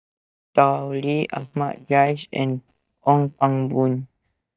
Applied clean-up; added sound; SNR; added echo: neural mask model DeepFilterNet 3.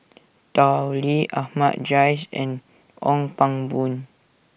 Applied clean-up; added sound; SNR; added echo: none; none; none; none.